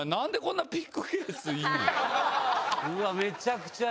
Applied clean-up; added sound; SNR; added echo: none; none; none; none.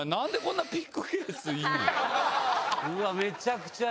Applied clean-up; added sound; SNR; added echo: none; Tools; 18 dB; none.